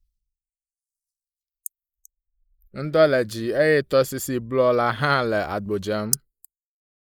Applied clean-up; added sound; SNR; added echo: neural mask model Resemble Enhance denoiser.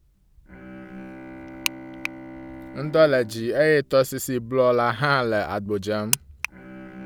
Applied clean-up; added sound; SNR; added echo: none; Bowed string instrument; 18 dB; none.